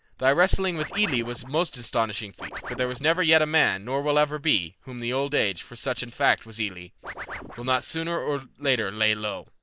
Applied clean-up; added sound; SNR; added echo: neural mask model Resemble Enhance denoiser.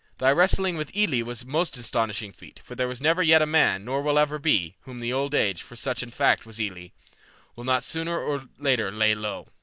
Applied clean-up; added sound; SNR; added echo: none; none; none; none.